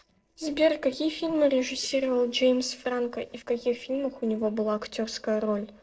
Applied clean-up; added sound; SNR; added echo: neural separator model SepFormer DNS4.